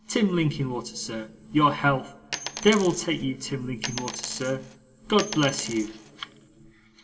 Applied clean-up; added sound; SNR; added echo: none; Coin (dropping); 10 dB; reverberation time 2.8 s.